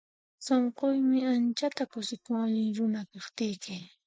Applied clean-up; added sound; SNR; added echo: neural mask model DeepFilterNet 3.